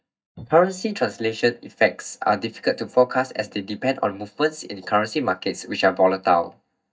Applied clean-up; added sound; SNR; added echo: neural mask model DeepFilterNet 3.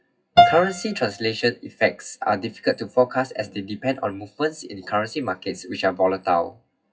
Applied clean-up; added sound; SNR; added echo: classical method WPE with log-MMSE.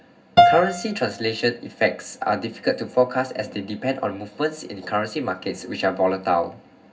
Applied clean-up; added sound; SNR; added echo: none; Piano; -1 dB; reverberation time 0.4 s.